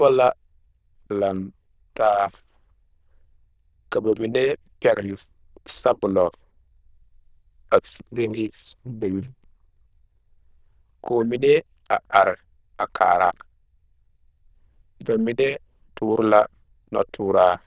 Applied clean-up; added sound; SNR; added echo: neural diffusion model UNIVERSE++.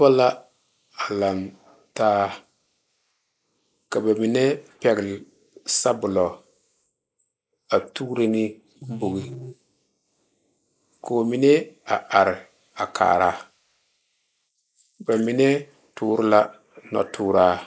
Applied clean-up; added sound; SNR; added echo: neural mask model Resemble Enhance denoiser.